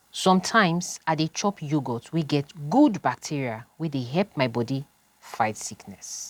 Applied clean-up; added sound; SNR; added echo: none; none; none; none.